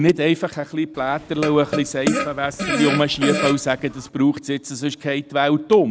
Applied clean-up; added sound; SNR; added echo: none; Fart; 6 dB; none.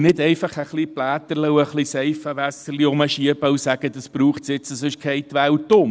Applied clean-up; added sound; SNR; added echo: none; none; none; none.